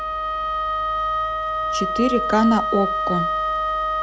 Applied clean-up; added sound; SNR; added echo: none; Wind instrument, woodwind instrument; -2 dB; none.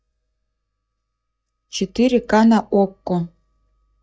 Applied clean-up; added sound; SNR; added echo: neural mask model DeepFilterNet 3.